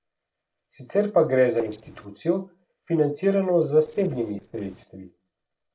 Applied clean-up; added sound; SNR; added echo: neural separator model SepFormer DNS4.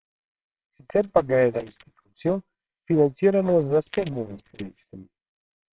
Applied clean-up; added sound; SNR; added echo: neural separator model SepFormer WHAMR!.